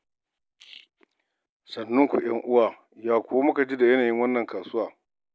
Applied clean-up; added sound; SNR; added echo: none; none; none; none.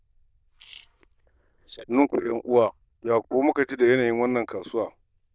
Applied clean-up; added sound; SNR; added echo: neural diffusion model UNIVERSE++.